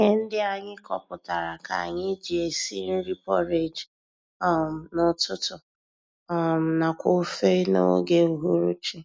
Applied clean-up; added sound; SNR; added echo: none; none; none; none.